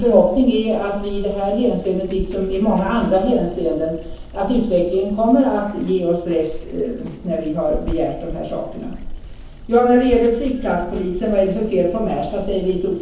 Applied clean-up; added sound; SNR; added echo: none; Water; 12 dB; reverberation time 0.7 s.